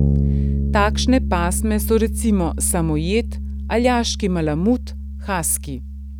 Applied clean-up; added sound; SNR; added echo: none; Bass guitar; 2 dB; none.